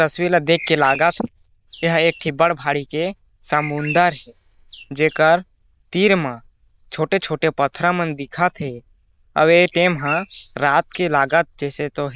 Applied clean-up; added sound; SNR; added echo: neural diffusion model UNIVERSE++.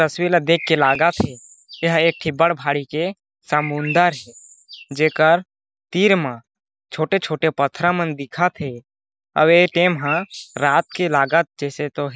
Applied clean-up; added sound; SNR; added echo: none; Bird; 15 dB; none.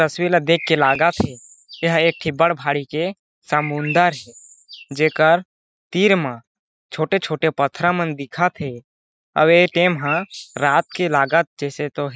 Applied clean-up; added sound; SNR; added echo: neural mask model RNNoise.